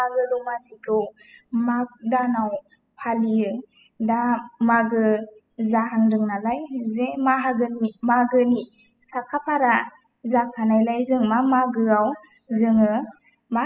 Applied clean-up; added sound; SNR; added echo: classical method spectral subtraction.